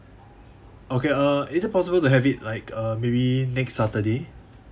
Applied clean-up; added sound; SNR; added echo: none; none; none; none.